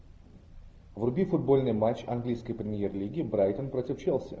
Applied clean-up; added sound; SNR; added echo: none; none; none; none.